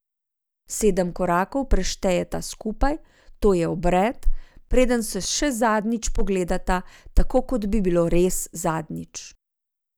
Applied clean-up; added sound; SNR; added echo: none; none; none; none.